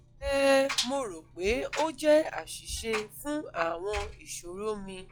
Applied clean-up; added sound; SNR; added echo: classical method log-MMSE.